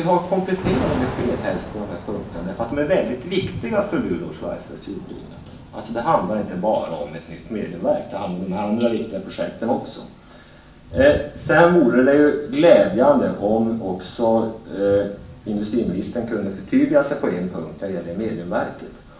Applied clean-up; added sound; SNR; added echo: none; Thunder / Rain; 15 dB; reverberation time 0.4 s.